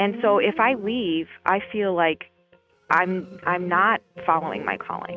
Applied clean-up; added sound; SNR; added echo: neural mask model RNNoise.